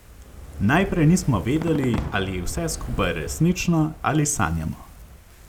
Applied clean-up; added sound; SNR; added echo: none; Fireworks + Fire; 11 dB; none.